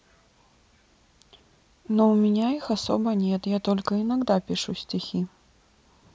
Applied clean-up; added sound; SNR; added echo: none; none; none; none.